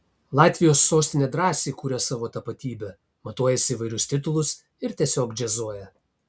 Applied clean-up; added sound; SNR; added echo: none; none; none; none.